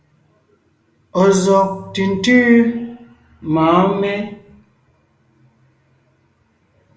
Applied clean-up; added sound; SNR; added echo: none; none; none; reverberation time 0.4 s.